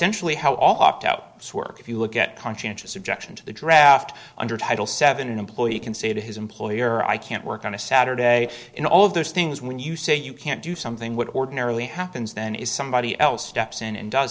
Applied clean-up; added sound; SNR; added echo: neural separator model SepFormer DNS4.